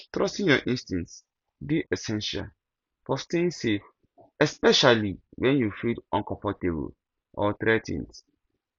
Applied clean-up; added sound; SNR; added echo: none; none; none; none.